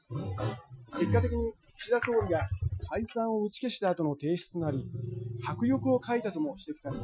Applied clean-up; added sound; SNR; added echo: classical method Wiener filter.